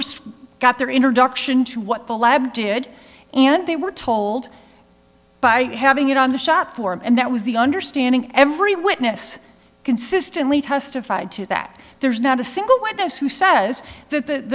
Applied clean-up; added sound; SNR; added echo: none; none; none; none.